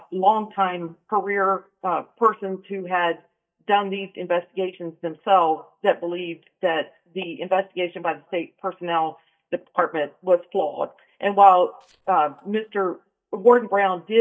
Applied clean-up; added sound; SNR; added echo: neural mask model DeepFilterNet 3.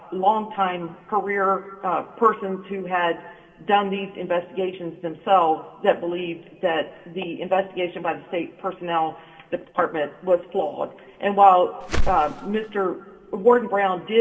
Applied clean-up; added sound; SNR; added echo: none; Whoosh, swoosh, swish; 0 dB; reverberation time 1.5 s.